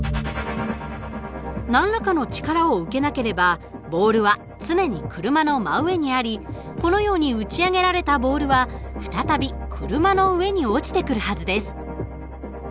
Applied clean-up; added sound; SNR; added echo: none; none; none; none.